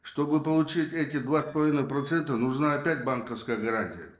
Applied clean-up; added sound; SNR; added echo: neural separator model SepFormer DNS4.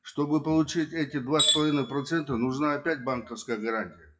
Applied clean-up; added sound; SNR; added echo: classical method WPE with log-MMSE.